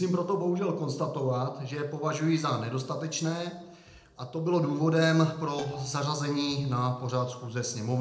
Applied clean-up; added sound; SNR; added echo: neural separator model SepFormer DNS4.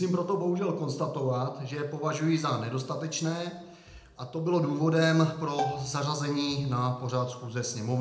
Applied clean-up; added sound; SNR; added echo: none; Bowed string instrument; 7 dB; reverberation time 0.7 s.